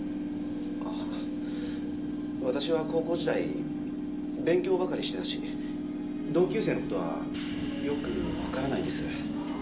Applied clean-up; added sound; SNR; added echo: none; Subway, metro, underground / Train; 0 dB; reverberation time 0.2 s.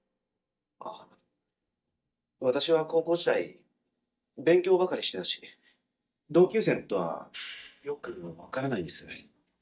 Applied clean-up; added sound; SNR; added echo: neural mask model DeepFilterNet 3.